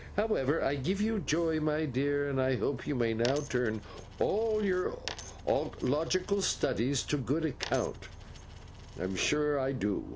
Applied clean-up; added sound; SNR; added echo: none; Bus + Coin (dropping); 15 dB; none.